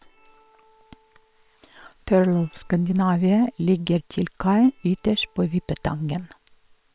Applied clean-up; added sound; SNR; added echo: neural separator model SepFormer WHAM!.